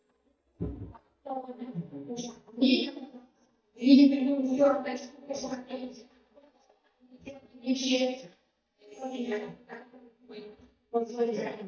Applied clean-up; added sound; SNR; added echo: neural mask model DeepFilterNet 3.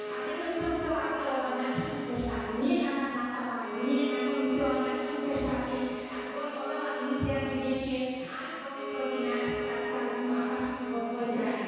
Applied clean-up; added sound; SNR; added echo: none; Bowed string instrument; 6 dB; reverberation time 2.0 s.